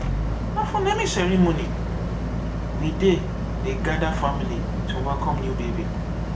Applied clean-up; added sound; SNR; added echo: none; Boat, Water vehicle; 0 dB; reverberation time 0.4 s.